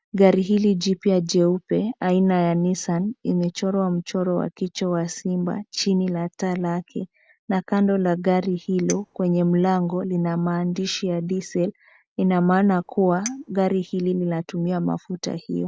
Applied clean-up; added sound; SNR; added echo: none; Chink, clink; 20 dB; none.